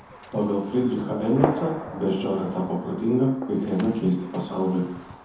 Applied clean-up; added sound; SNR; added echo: none; Gunshot, gunfire; 10 dB; reverberation time 0.7 s.